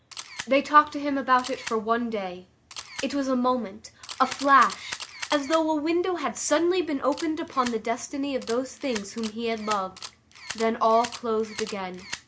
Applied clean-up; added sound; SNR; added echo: none; Camera; 16 dB; none.